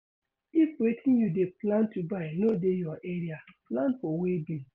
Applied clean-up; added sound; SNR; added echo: none; none; none; none.